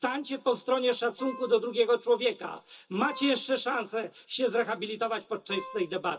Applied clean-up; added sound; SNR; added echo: none; Wind instrument, woodwind instrument; 16 dB; reverberation time 0.2 s.